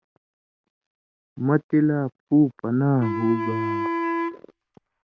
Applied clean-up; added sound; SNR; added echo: none; Wind instrument, woodwind instrument; 4 dB; none.